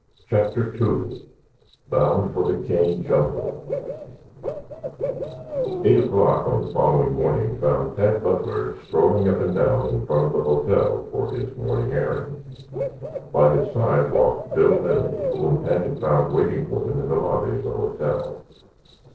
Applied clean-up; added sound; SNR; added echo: neural separator model SepFormer DNS4.